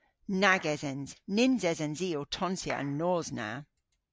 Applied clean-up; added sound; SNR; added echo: none; Clapping; 17 dB; none.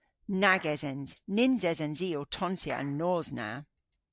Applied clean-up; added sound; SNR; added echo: neural separator model SepFormer DNS4.